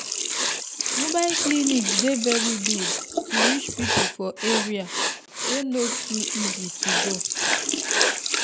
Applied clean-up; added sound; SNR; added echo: none; Sink (filling or washing) + Writing; -3 dB; none.